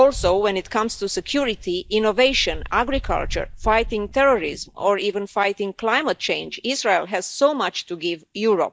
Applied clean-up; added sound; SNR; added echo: neural mask model DeepFilterNet 3.